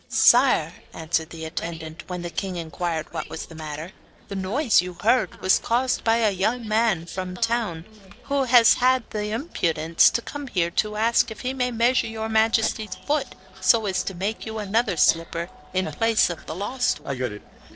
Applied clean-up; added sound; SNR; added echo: neural separator model SepFormer DNS4.